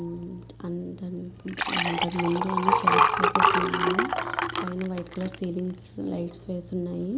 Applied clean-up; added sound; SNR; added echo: none; Liquid; -4 dB; none.